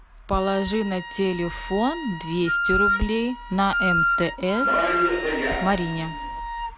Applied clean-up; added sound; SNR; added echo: none; Subway, metro, underground + Wind instrument, woodwind instrument; 0 dB; none.